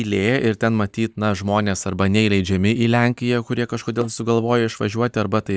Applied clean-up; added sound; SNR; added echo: neural mask model DeepFilterNet 3.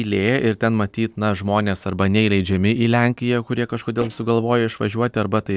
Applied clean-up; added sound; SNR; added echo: neural separator model SepFormer DNS4.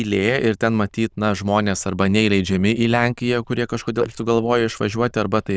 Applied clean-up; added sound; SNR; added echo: neural diffusion model UNIVERSE++.